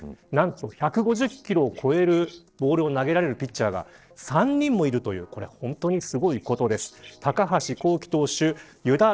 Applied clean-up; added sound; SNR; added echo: neural separator model SepFormer DNS4.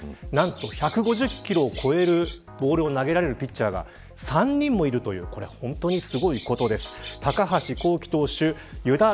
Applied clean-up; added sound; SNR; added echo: none; Bird vocalization, bird call, bird song; 15 dB; none.